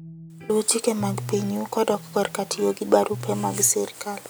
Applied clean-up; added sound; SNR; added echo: none; Electric guitar; 14 dB; none.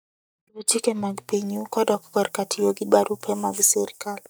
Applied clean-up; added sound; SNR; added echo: neural mask model DeepFilterNet 3.